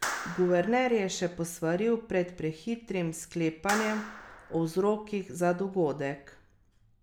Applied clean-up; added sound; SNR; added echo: none; Clapping; 12 dB; none.